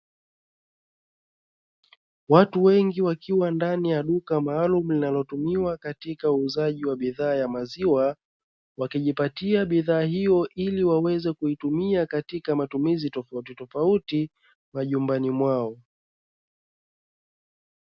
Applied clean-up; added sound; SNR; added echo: none; none; none; none.